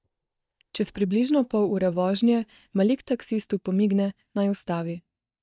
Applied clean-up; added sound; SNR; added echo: neural mask model DeepFilterNet 3.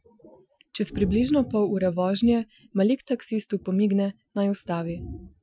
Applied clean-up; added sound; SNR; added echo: classical method Wiener filter.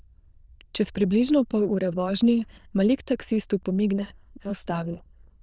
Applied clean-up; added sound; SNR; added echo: neural diffusion model UNIVERSE++.